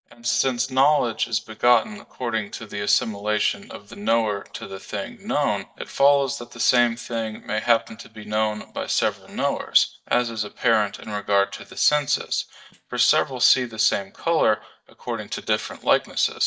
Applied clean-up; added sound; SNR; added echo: neural mask model DeepFilterNet 3.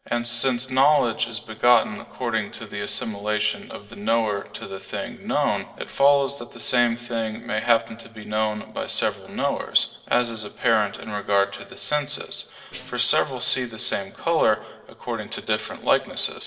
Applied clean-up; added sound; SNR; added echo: neural separator model SepFormer DNS4.